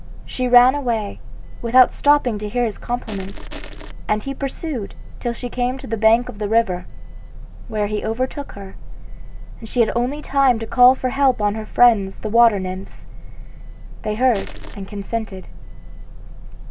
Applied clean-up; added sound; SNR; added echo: none; Crushing; 14 dB; none.